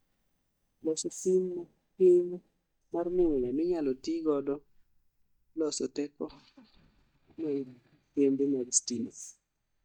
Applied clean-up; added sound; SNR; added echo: neural mask model DeepFilterNet 3.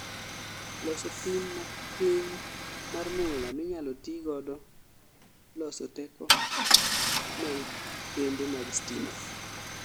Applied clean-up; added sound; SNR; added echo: none; Idling / Engine starting / Car; -3 dB; none.